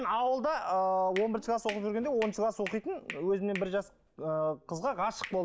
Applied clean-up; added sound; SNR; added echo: none; Hands; 17 dB; none.